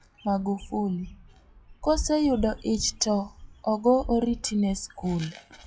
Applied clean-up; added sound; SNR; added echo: classical method WPE with log-MMSE.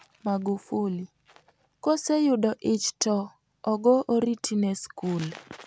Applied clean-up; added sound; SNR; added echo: none; none; none; none.